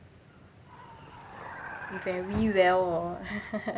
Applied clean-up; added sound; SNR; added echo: none; Vehicle; 12 dB; none.